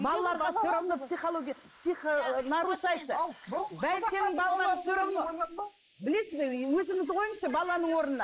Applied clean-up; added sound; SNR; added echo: neural mask model Resemble Enhance denoiser.